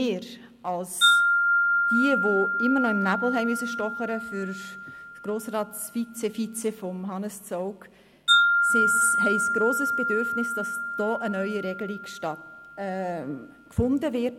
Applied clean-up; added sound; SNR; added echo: none; Wind chime; -2 dB; none.